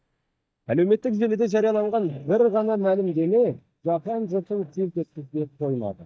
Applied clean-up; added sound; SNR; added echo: neural mask model DeepFilterNet 3.